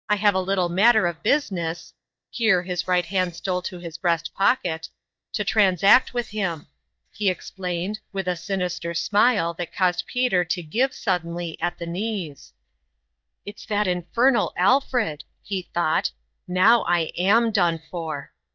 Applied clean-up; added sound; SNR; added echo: neural mask model DeepFilterNet 3.